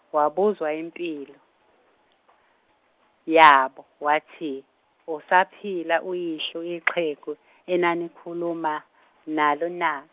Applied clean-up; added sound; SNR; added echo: none; none; none; none.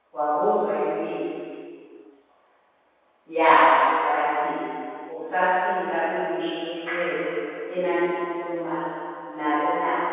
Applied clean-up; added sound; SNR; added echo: none; none; none; reverberation time 2.2 s.